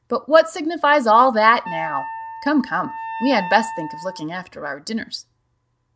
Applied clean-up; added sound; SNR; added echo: none; Wind instrument, woodwind instrument; 11 dB; none.